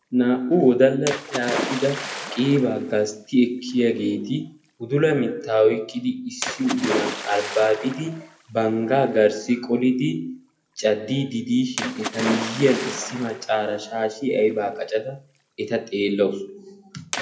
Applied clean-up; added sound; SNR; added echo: none; Splash, splatter; 12 dB; reverberation time 0.3 s.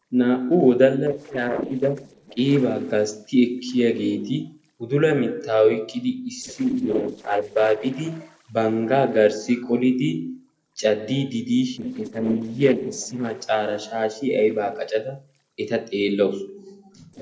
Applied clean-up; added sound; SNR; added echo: neural separator model SepFormer DNS4.